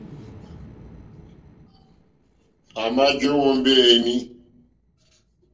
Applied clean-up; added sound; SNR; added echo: neural separator model SepFormer DNS4.